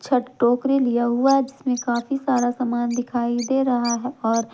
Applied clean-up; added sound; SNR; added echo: neural mask model Resemble Enhance denoiser.